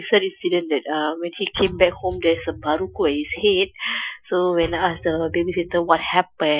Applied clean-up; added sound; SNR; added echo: classical method Wiener filter.